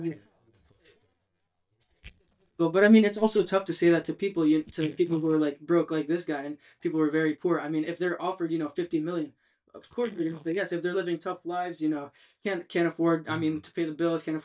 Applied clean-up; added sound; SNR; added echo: neural mask model DeepFilterNet 3.